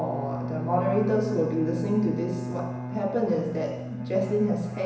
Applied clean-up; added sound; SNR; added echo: none; Bowed string instrument; 6 dB; reverberation time 1.0 s.